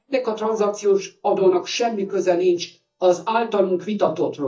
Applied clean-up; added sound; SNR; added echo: neural mask model DeepFilterNet 3.